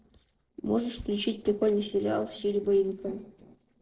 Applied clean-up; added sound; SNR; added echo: neural separator model SepFormer DNS4.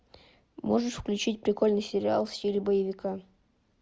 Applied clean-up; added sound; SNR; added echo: none; none; none; none.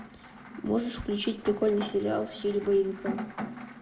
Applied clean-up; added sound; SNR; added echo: none; Rain; 11 dB; reverberation time 0.7 s.